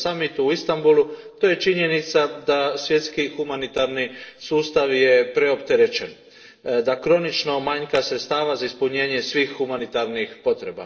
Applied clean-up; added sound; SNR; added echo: neural separator model SepFormer DNS4.